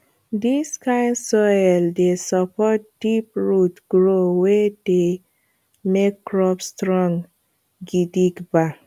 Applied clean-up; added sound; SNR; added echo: none; none; none; none.